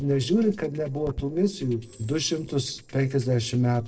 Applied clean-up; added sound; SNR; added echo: neural separator model SepFormer DNS4.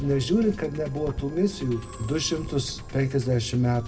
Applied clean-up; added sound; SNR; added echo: none; Musical instrument; 14 dB; reverberation time 0.2 s.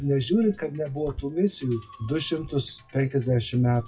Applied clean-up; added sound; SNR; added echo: classical method WPE with log-MMSE.